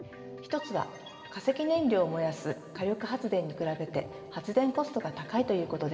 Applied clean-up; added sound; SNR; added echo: none; none; none; reverberation time 2.5 s.